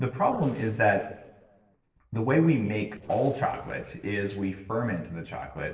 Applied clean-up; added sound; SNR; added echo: neural separator model SepFormer DNS4.